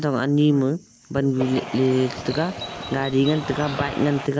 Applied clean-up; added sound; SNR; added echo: none; Bird; 10 dB; none.